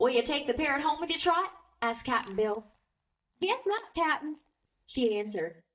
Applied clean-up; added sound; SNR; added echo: neural mask model DeepFilterNet 3.